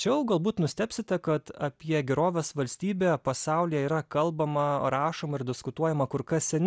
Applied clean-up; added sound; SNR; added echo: none; none; none; none.